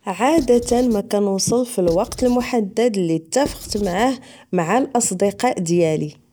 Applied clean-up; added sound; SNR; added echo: none; Writing; 14 dB; none.